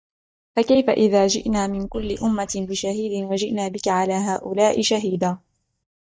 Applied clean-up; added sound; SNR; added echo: neural mask model DeepFilterNet 3.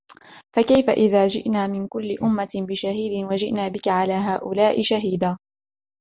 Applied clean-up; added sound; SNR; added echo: none; none; none; none.